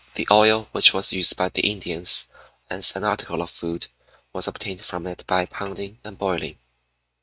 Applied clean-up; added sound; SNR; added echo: neural mask model RNNoise.